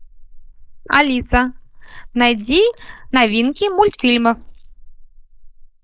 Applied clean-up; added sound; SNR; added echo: neural mask model Resemble Enhance denoiser.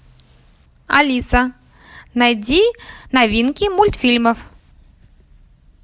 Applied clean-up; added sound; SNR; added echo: none; none; none; none.